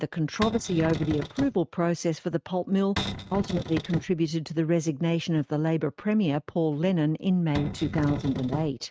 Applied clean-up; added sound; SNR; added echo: neural mask model RNNoise.